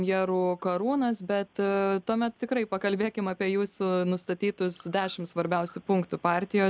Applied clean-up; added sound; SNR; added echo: none; none; none; none.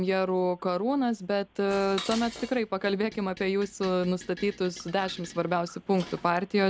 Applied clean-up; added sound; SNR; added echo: none; Dishes, pots, and pans; 18 dB; none.